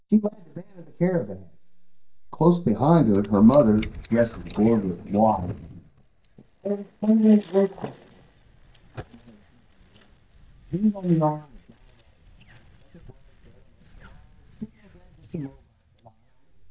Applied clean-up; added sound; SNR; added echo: neural mask model DeepFilterNet 3.